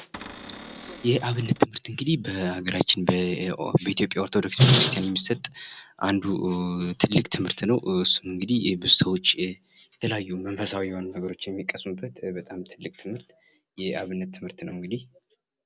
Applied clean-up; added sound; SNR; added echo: none; Cupboard open or close / Door; 16 dB; none.